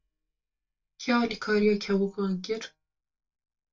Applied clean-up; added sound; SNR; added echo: neural mask model DeepFilterNet 3.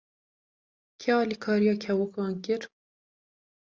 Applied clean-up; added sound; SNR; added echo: none; none; none; none.